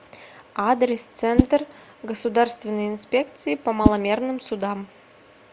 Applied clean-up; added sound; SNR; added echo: none; Whoosh, swoosh, swish; 3 dB; none.